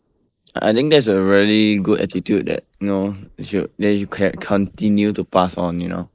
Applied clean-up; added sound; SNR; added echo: neural mask model Resemble Enhance denoiser.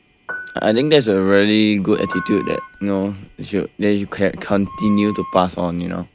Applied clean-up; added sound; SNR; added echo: none; Wind instrument, woodwind instrument + Piano; 15 dB; none.